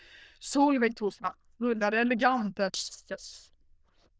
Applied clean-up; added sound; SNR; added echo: neural diffusion model UNIVERSE++.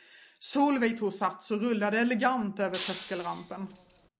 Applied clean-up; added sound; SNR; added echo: none; Shatter; 7 dB; none.